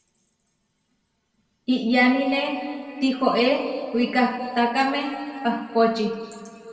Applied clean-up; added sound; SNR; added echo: none; none; none; reverberation time 2.4 s.